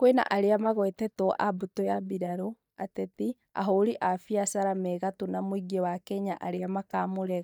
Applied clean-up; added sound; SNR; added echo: neural mask model DeepFilterNet 3.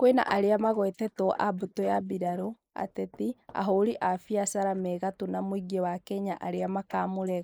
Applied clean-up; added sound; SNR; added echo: neural mask model Resemble Enhance denoiser.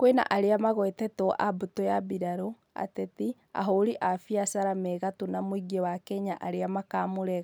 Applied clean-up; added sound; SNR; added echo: none; none; none; none.